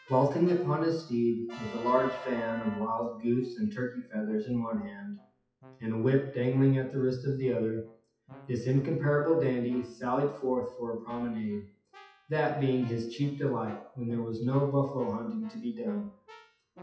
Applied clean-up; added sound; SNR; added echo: classical method WPE with log-MMSE.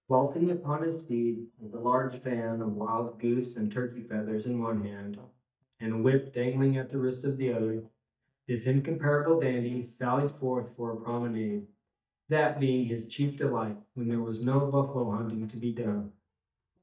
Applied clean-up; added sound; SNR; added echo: neural mask model DeepFilterNet 3.